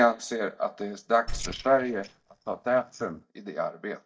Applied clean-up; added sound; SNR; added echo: neural mask model DeepFilterNet 3.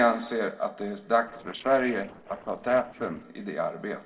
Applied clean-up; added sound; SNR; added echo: neural separator model SepFormer DNS4.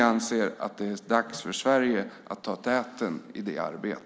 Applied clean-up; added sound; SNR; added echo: none; none; none; none.